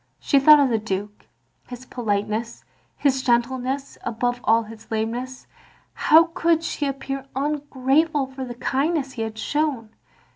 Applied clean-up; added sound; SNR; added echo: none; none; none; none.